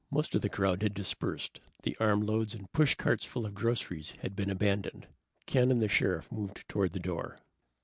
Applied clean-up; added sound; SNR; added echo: none; none; none; none.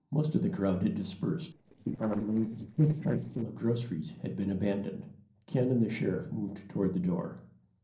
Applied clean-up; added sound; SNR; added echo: neural separator model SepFormer DNS4.